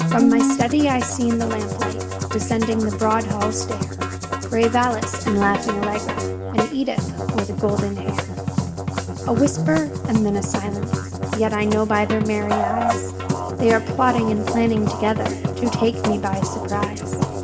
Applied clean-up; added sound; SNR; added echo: none; Musical instrument; 2 dB; reverberation time 2.4 s.